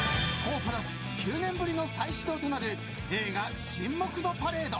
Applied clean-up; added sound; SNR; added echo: none; none; none; none.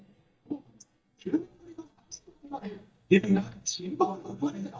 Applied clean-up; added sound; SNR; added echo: neural mask model DeepFilterNet 3.